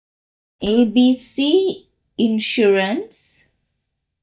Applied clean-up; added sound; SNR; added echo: neural mask model DeepFilterNet 3.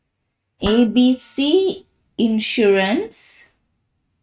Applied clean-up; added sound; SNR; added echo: neural mask model RNNoise.